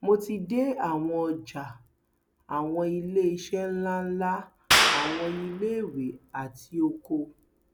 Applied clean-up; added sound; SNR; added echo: none; Clapping; -1 dB; none.